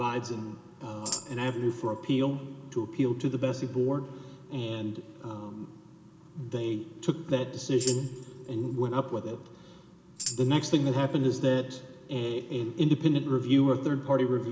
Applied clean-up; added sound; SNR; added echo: none; Tambourine; 12 dB; none.